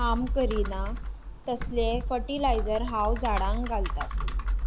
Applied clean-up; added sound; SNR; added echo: none; Computer keyboard; -1 dB; none.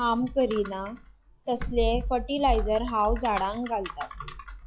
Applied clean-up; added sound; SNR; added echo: classical method log-MMSE.